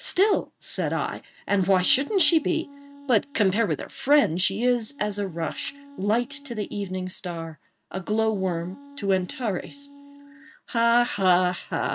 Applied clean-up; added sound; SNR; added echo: neural mask model RNNoise.